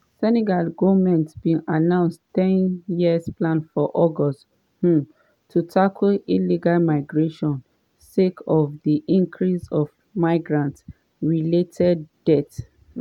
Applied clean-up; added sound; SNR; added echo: none; none; none; none.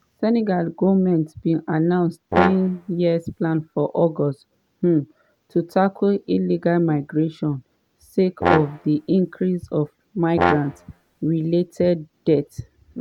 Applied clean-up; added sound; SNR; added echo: none; Brass instrument; 4 dB; none.